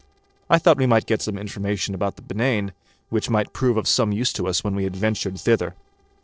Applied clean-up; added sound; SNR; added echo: neural separator model SepFormer DNS4.